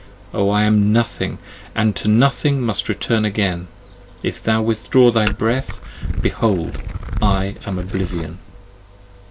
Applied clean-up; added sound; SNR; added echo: none; Glass; 5 dB; none.